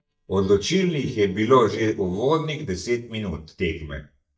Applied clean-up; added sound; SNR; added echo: neural mask model DeepFilterNet 3.